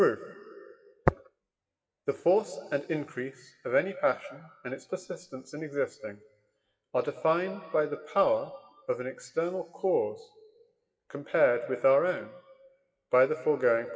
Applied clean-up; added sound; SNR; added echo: classical method WPE with log-MMSE.